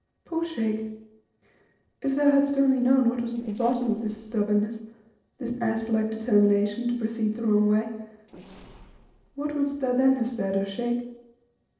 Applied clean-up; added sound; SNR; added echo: neural separator model SepFormer DNS4.